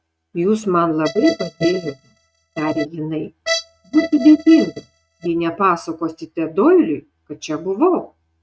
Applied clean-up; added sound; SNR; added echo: neural mask model RNNoise.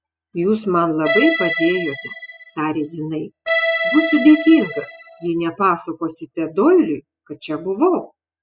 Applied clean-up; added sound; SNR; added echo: classical method spectral subtraction.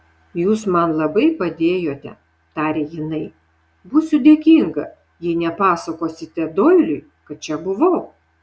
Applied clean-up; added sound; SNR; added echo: none; none; none; none.